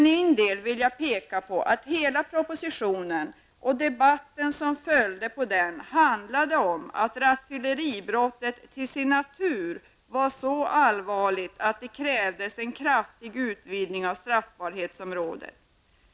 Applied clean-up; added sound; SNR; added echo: none; none; none; none.